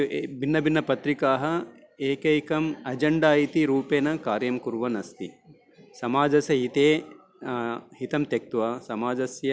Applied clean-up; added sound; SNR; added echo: none; none; none; none.